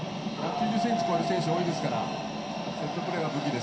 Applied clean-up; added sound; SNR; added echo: none; Dog; 5 dB; reverberation time 0.3 s.